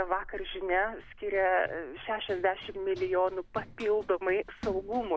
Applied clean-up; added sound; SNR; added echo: none; Run; 16 dB; none.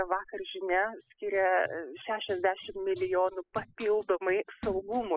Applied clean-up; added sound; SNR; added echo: classical method spectral subtraction.